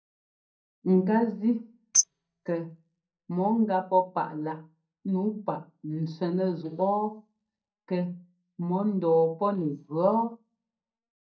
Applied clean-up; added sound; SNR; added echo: neural mask model DeepFilterNet 3.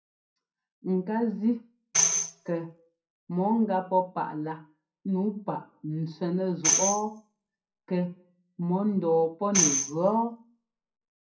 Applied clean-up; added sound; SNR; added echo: classical method WPE with log-MMSE.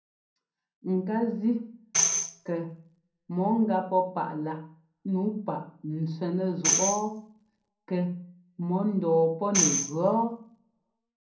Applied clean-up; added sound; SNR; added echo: none; Tambourine; 1 dB; reverberation time 0.6 s.